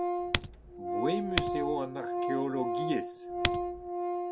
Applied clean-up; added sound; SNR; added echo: none; Typing + Organ; -4 dB; none.